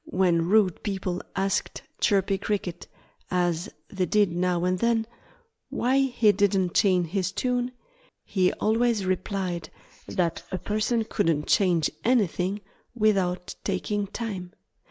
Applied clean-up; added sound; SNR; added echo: neural mask model Resemble Enhance denoiser.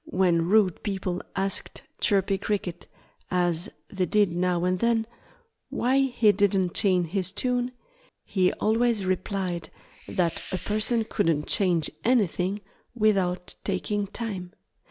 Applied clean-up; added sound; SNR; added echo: none; Hiss; 12 dB; none.